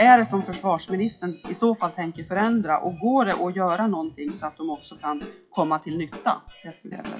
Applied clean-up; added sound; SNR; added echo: classical method WPE with log-MMSE.